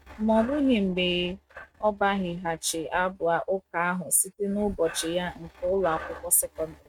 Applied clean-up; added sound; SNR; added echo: neural mask model RNNoise.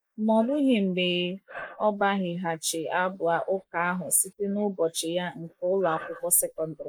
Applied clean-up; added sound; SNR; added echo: neural mask model Resemble Enhance denoiser.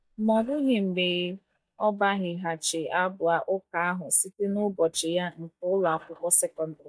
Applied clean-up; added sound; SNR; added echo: neural mask model DeepFilterNet 3.